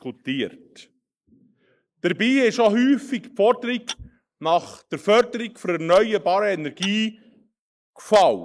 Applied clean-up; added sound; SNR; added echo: neural mask model Resemble Enhance denoiser.